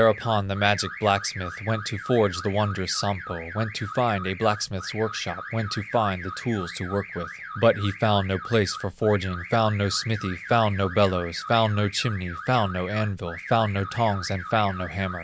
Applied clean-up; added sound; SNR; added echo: none; Alarm / Car; 12 dB; none.